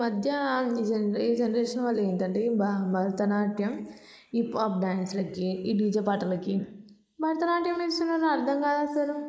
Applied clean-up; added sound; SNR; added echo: neural mask model Resemble Enhance denoiser.